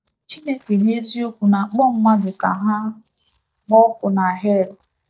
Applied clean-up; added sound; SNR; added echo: neural mask model DeepFilterNet 3.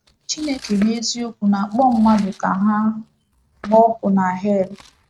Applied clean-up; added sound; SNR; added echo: neural mask model RNNoise.